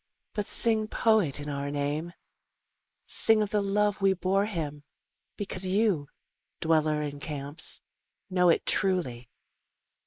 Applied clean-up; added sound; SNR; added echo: neural mask model Resemble Enhance denoiser.